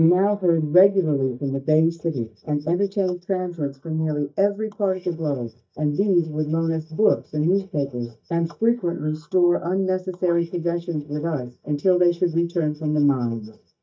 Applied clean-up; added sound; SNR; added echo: neural mask model DeepFilterNet 3.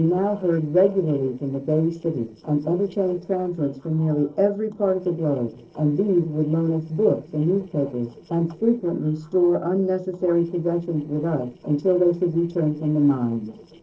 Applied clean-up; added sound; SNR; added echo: neural separator model SepFormer DNS4.